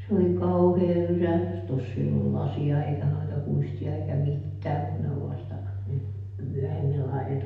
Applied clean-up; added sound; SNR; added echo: none; none; none; reverberation time 0.8 s.